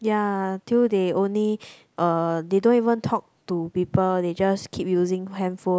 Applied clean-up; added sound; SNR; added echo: none; none; none; none.